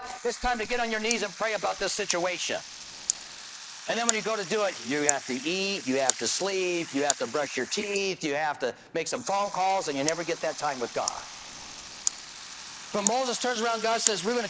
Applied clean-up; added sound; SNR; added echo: neural mask model Resemble Enhance denoiser.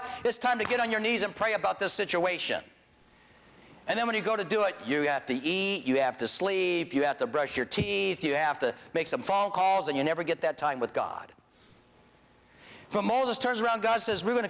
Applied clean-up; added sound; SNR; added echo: none; none; none; none.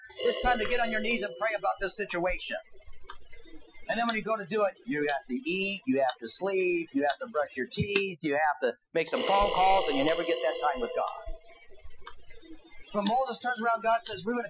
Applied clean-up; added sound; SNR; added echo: classical method Wiener filter.